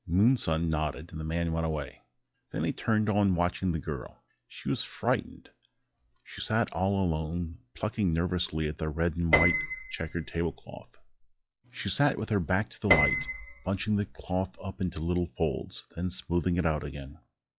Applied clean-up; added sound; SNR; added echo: classical method log-MMSE.